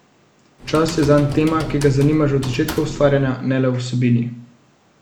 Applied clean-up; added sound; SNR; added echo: none; Typing; 13 dB; none.